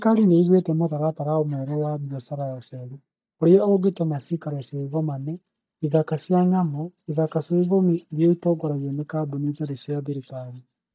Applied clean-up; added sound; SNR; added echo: neural mask model DeepFilterNet 3.